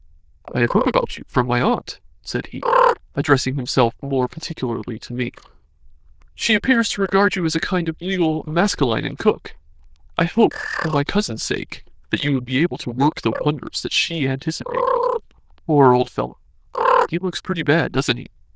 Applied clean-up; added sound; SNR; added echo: neural diffusion model UNIVERSE++.